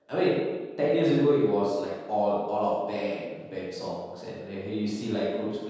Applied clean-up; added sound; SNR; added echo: none; none; none; reverberation time 1.2 s.